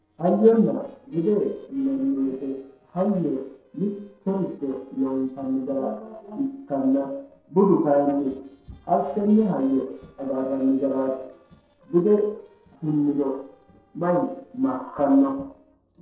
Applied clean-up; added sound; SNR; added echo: neural separator model SepFormer DNS4.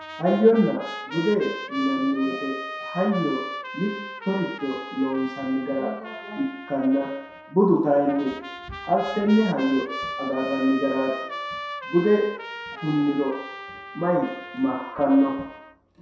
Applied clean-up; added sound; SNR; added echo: none; Trumpet; 11 dB; reverberation time 0.7 s.